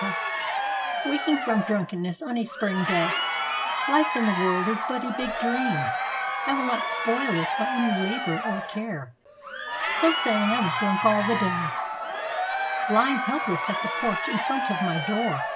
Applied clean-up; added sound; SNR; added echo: none; Crowd; 0 dB; none.